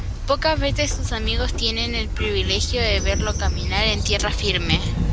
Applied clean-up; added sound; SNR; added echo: none; Train; -1 dB; none.